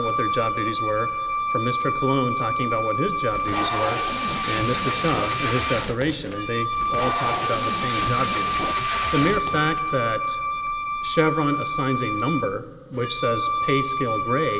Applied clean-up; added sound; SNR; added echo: none; Wind instrument, woodwind instrument + Packing tape, duct tape; 0 dB; none.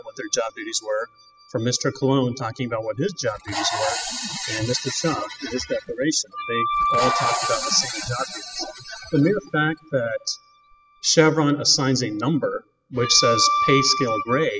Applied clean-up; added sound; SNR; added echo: classical method spectral subtraction.